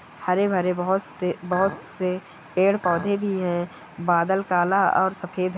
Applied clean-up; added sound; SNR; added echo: none; Chink, clink; 15 dB; none.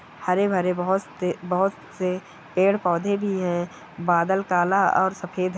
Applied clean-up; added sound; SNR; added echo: none; none; none; none.